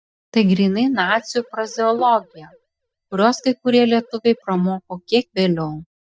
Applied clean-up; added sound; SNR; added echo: neural mask model DeepFilterNet 3.